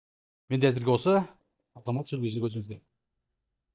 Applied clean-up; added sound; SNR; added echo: neural mask model DeepFilterNet 3.